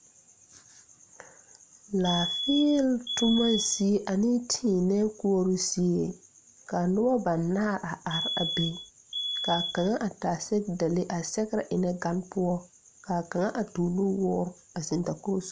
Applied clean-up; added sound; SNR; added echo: none; Alarm; 5 dB; none.